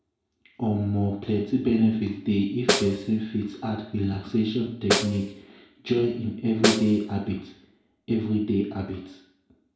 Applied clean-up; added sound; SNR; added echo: none; Snare drum; 4 dB; reverberation time 0.6 s.